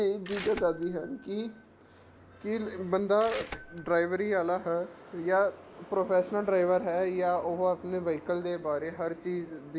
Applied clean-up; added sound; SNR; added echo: none; Bell / Mechanisms; 14 dB; none.